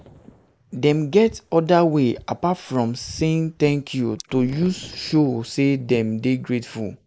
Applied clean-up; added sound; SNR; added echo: neural mask model Resemble Enhance denoiser.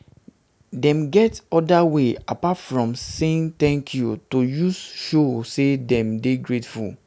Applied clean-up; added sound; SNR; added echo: none; none; none; none.